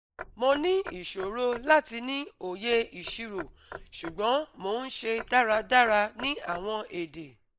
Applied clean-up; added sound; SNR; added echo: neural mask model Resemble Enhance denoiser.